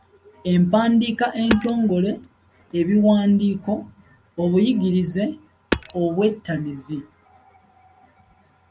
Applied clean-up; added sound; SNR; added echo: none; Hammer; 13 dB; none.